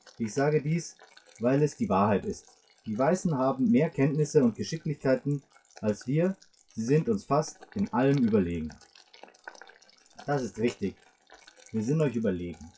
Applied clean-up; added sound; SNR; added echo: classical method WPE with log-MMSE.